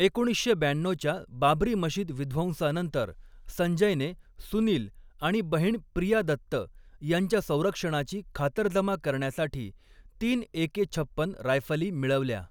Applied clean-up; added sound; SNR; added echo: none; none; none; none.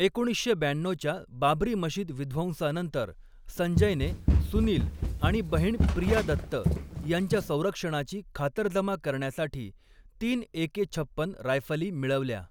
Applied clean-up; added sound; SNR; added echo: none; Run; -1 dB; none.